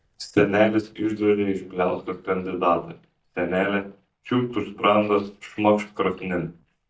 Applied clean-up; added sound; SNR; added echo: neural mask model DeepFilterNet 3.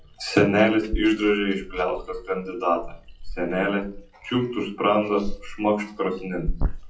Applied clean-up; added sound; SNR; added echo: classical method WPE with log-MMSE.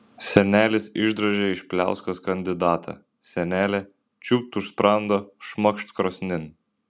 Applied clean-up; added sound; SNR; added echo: none; none; none; none.